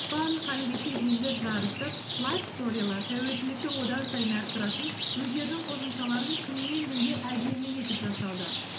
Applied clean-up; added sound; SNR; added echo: none; Rain; 4 dB; reverberation time 0.6 s.